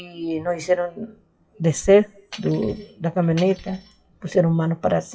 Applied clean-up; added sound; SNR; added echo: classical method WPE with log-MMSE.